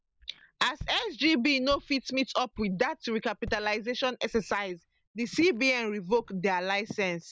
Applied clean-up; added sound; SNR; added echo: neural mask model Resemble Enhance denoiser.